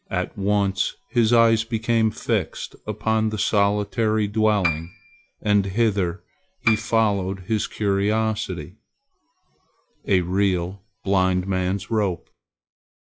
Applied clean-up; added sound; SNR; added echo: classical method log-MMSE.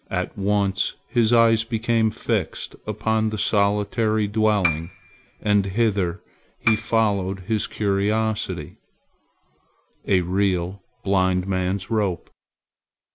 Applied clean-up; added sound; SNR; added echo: none; Piano; 10 dB; none.